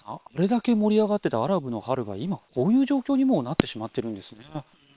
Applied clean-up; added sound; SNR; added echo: neural separator model SepFormer WHAM!.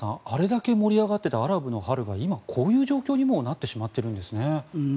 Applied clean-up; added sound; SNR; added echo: none; none; none; none.